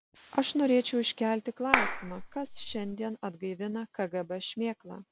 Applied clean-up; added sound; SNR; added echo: none; Clapping; 0 dB; none.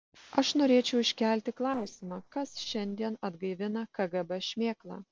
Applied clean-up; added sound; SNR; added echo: neural separator model SepFormer DNS4.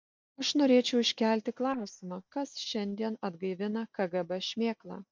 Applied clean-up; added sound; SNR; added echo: neural mask model DeepFilterNet 3.